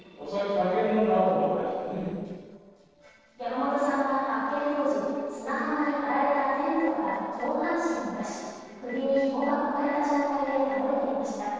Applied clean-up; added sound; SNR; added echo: neural separator model SepFormer DNS4.